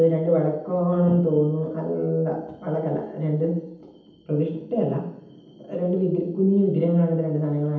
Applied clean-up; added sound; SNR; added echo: none; none; none; reverberation time 0.8 s.